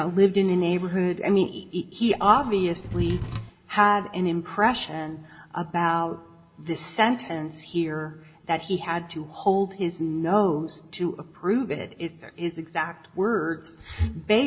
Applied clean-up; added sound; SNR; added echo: none; Wood / Tools; 7 dB; reverberation time 0.5 s.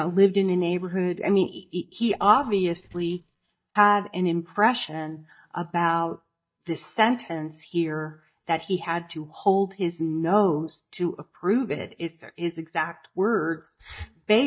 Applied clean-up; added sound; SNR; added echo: neural mask model DeepFilterNet 3.